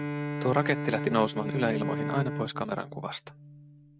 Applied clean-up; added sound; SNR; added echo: neural mask model RNNoise.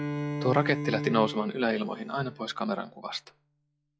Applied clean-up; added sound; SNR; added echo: classical method log-MMSE.